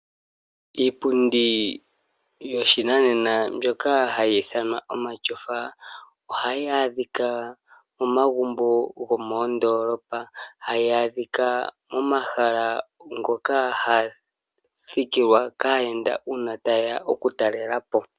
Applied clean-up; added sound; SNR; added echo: none; none; none; none.